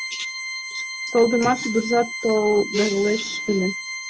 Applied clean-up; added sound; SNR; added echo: none; Organ; 8 dB; none.